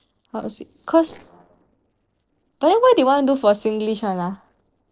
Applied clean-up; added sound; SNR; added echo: neural separator model SepFormer DNS4.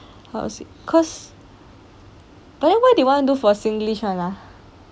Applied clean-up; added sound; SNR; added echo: none; none; none; none.